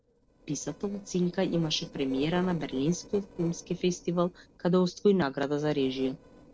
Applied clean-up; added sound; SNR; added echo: neural separator model SepFormer DNS4.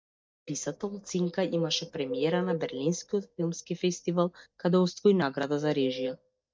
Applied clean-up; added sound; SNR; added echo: neural mask model DeepFilterNet 3.